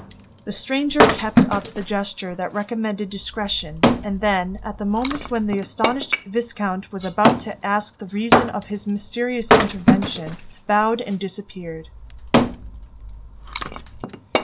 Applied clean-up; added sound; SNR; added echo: none; Wood; -2 dB; none.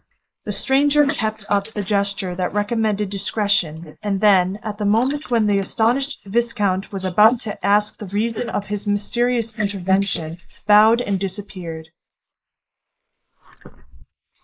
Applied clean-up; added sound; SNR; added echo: neural mask model Resemble Enhance denoiser.